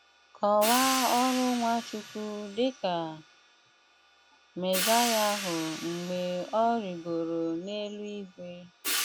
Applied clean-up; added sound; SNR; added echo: none; Hi-hat; 7 dB; none.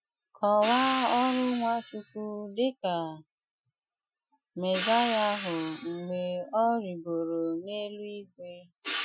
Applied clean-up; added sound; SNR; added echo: classical method Wiener filter.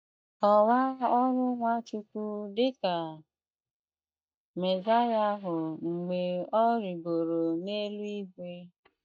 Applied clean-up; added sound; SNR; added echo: neural mask model DeepFilterNet 3.